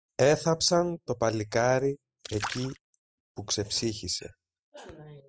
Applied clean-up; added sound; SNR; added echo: classical method spectral subtraction.